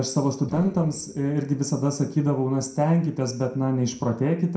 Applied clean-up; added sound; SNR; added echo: neural separator model SepFormer DNS4.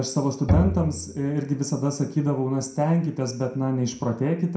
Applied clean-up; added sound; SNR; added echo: none; Bowed string instrument; 2 dB; reverberation time 0.4 s.